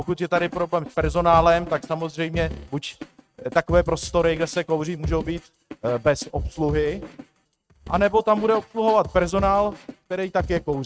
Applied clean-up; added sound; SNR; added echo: neural mask model RNNoise.